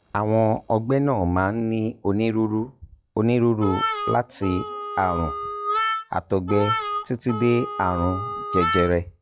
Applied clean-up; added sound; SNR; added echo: classical method log-MMSE.